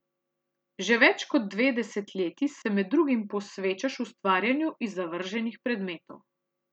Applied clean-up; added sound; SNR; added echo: none; none; none; none.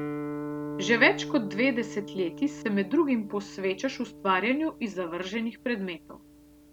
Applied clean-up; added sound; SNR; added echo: none; Guitar; 10 dB; none.